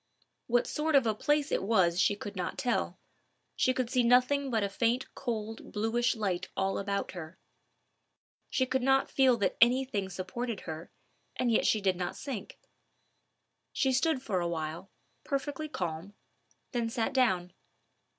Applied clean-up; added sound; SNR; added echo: none; none; none; none.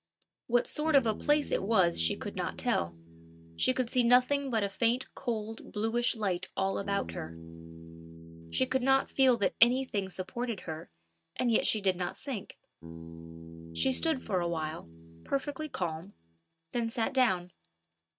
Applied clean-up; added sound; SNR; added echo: neural mask model RNNoise.